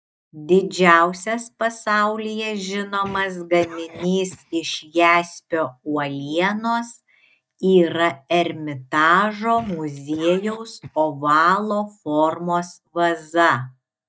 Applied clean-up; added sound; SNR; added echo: neural mask model DeepFilterNet 3.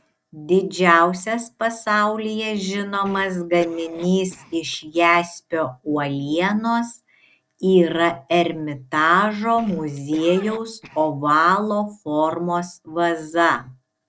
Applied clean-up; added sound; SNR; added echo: neural separator model SepFormer DNS4.